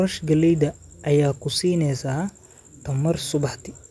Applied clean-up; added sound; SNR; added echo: none; none; none; none.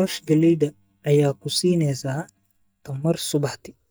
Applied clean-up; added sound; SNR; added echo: neural mask model DeepFilterNet 3.